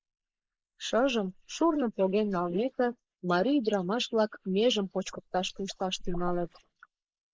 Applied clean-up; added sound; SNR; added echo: neural mask model Resemble Enhance denoiser.